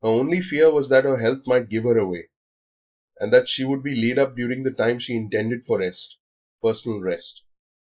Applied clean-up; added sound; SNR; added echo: neural mask model Resemble Enhance denoiser.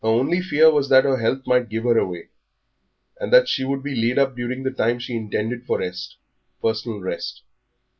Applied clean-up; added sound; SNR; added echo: none; none; none; none.